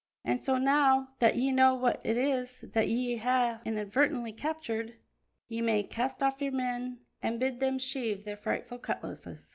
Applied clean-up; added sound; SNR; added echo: none; none; none; none.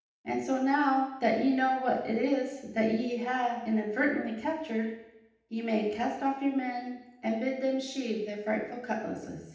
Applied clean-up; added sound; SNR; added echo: none; none; none; reverberation time 0.8 s.